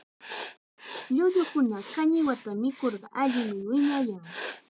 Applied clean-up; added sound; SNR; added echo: none; Writing; 13 dB; none.